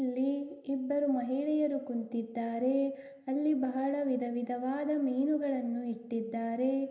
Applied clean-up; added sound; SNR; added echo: none; none; none; reverberation time 0.9 s.